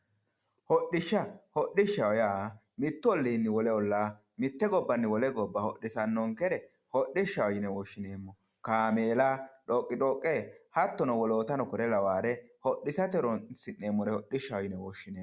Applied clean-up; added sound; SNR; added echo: none; none; none; none.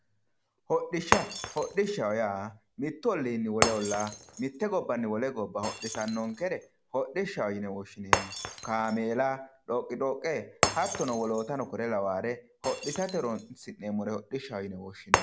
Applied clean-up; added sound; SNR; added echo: none; Shatter; 4 dB; none.